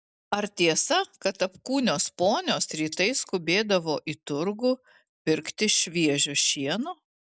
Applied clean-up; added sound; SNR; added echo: none; none; none; none.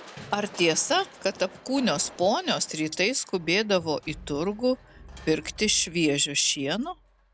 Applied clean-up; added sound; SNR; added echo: none; Crushing; 20 dB; none.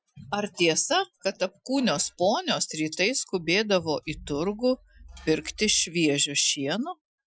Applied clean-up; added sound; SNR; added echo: classical method Wiener filter.